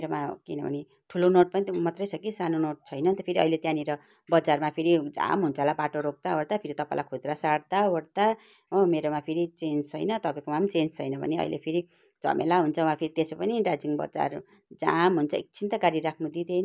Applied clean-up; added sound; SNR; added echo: none; none; none; none.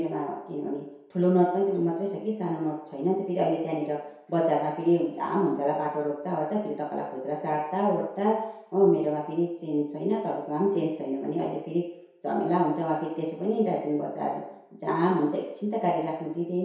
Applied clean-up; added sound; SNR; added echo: none; none; none; reverberation time 0.7 s.